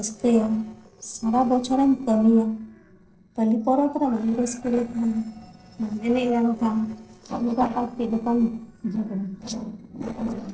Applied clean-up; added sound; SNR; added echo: neural separator model SepFormer DNS4.